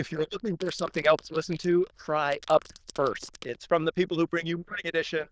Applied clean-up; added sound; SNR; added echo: neural diffusion model UNIVERSE++.